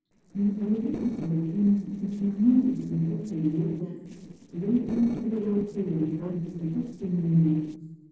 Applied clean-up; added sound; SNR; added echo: neural separator model SepFormer DNS4.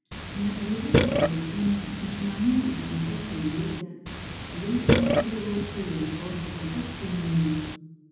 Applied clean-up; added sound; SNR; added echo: none; Burping, eructation; 0 dB; reverberation time 1.1 s.